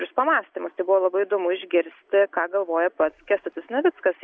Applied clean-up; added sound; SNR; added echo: none; none; none; none.